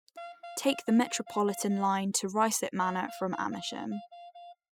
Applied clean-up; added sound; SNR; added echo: classical method spectral subtraction.